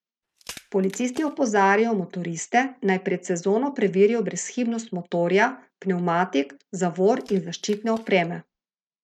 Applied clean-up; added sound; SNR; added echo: neural mask model RNNoise.